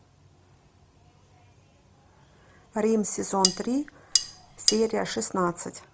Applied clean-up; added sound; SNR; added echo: none; Cutlery, silverware; -2 dB; none.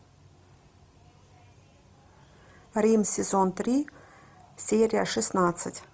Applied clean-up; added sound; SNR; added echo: none; none; none; none.